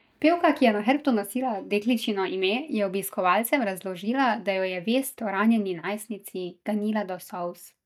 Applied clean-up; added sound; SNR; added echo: neural mask model DeepFilterNet 3.